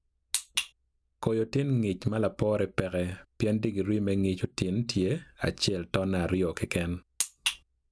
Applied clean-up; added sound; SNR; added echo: none; none; none; none.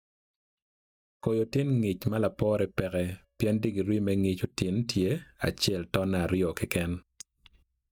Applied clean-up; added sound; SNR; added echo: neural mask model DeepFilterNet 3.